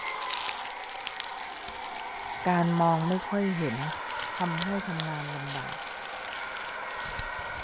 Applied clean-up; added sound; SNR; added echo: none; Domestic sounds, home sounds + Crumpling, crinkling; 2 dB; none.